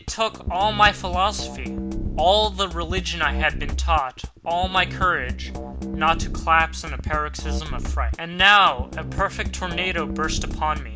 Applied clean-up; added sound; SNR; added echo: none; Drum kit; 6 dB; none.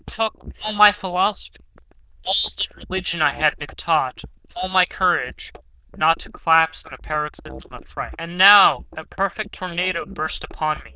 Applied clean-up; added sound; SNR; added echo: neural diffusion model UNIVERSE++.